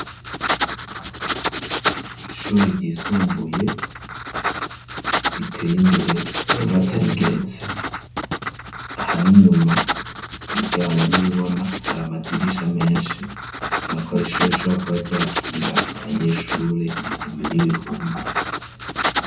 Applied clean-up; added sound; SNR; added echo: none; Writing; 3 dB; reverberation time 0.5 s.